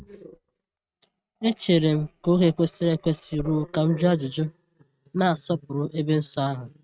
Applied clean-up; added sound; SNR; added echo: neural mask model RNNoise.